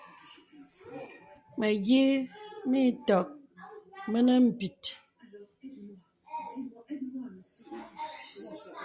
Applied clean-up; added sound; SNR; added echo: none; none; none; none.